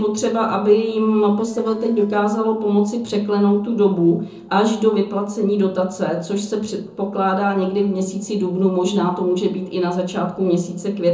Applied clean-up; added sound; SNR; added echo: neural separator model SepFormer DNS4.